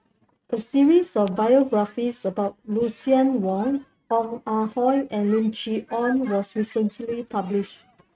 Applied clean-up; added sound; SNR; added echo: neural mask model RNNoise.